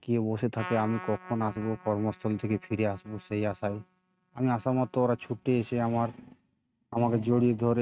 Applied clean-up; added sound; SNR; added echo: neural mask model RNNoise.